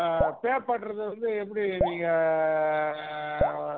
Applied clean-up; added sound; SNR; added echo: none; Drip; 6 dB; none.